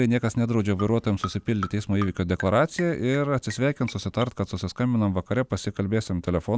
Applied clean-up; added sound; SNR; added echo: none; Marimba, xylophone; 15 dB; none.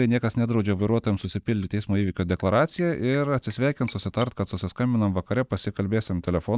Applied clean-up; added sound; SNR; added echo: neural mask model DeepFilterNet 3.